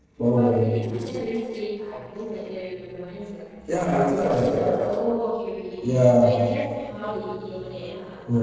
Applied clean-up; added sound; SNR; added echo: neural separator model SepFormer DNS4.